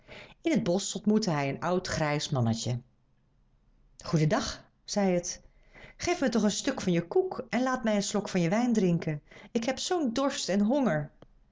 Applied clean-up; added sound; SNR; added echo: none; none; none; none.